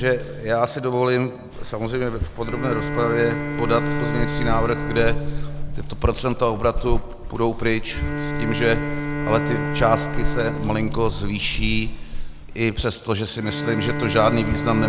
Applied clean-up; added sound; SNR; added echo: none; Bowed string instrument + Dog; 1 dB; none.